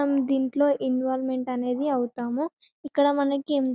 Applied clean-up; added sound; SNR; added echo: none; none; none; none.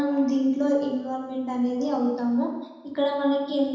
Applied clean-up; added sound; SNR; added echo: none; none; none; reverberation time 1.1 s.